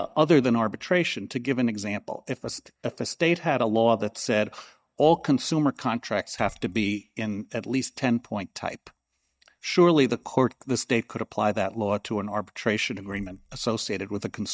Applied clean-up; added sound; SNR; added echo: neural mask model DeepFilterNet 3.